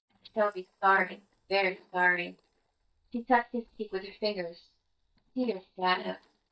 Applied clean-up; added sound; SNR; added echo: neural mask model DeepFilterNet 3.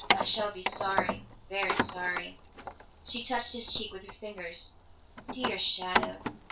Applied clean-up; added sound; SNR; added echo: none; Keys jangling; 0 dB; reverberation time 0.2 s.